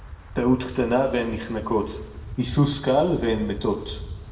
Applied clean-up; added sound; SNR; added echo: none; Wind; 13 dB; reverberation time 0.8 s.